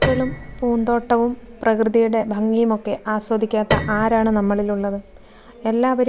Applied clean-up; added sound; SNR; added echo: none; Piano; 8 dB; none.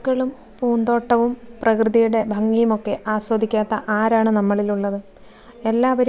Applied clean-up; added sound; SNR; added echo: none; none; none; none.